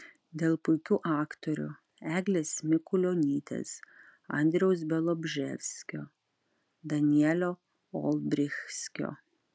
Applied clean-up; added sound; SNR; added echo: none; none; none; none.